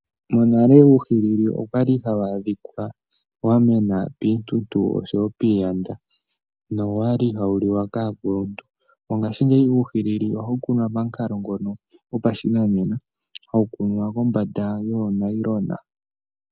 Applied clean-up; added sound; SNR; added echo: none; none; none; none.